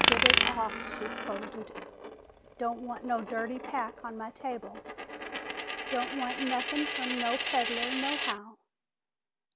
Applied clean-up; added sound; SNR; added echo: none; Coin (dropping); -2 dB; none.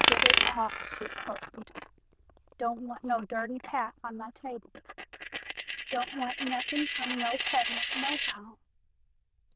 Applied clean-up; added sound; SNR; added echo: neural diffusion model UNIVERSE++.